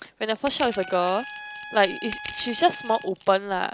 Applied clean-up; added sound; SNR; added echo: none; Trumpet + Crushing; 12 dB; none.